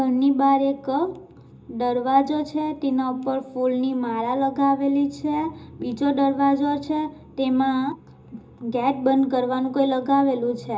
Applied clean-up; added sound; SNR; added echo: none; none; none; reverberation time 0.2 s.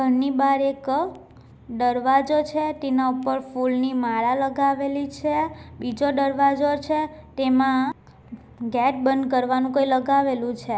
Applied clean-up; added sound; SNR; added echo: none; none; none; none.